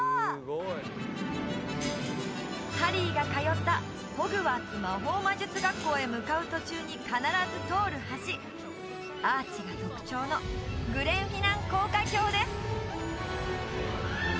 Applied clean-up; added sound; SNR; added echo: none; Bell; 13 dB; none.